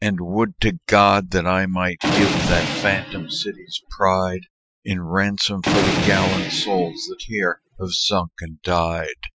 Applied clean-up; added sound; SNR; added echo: classical method Wiener filter.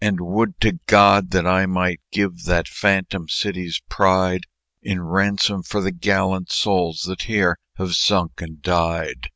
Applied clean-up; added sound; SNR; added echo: none; none; none; none.